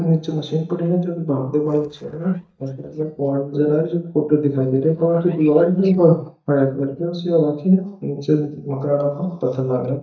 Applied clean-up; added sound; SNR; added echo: neural mask model DeepFilterNet 3.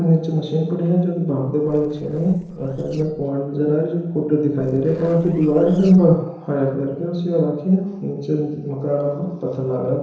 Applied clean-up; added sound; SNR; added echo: neural separator model SepFormer DNS4.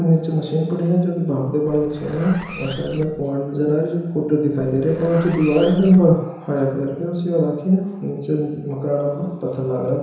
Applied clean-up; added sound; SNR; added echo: none; Zipper (clothing); 18 dB; reverberation time 1.0 s.